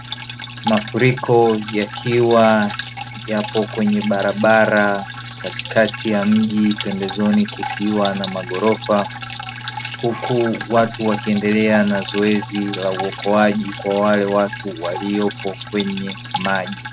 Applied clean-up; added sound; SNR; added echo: none; Drip; 9 dB; none.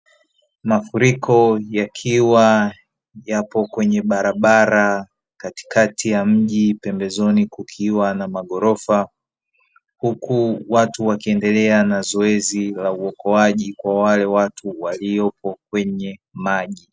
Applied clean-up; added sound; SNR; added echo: none; none; none; none.